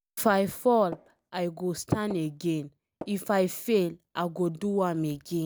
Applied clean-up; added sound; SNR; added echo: none; Tap; 16 dB; none.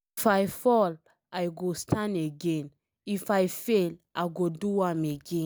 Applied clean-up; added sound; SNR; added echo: none; none; none; none.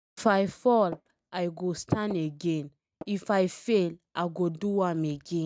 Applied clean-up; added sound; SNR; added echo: neural mask model RNNoise.